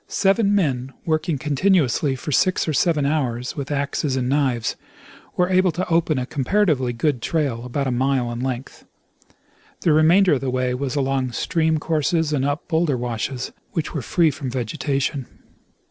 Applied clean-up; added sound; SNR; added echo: none; none; none; none.